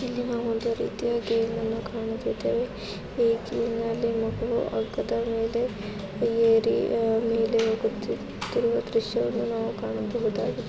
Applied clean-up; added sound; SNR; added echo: none; none; none; none.